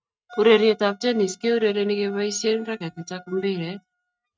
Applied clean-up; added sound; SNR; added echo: neural mask model RNNoise.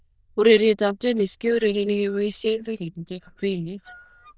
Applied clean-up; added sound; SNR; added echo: neural diffusion model UNIVERSE++.